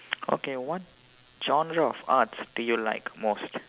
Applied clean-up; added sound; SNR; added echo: none; none; none; none.